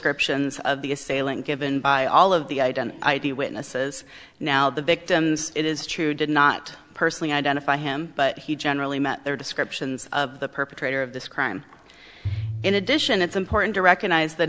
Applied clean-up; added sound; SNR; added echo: none; Bowed string instrument; 10 dB; none.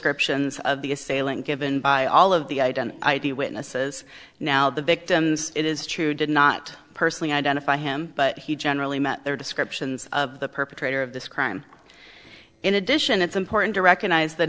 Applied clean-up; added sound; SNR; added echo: neural separator model SepFormer DNS4.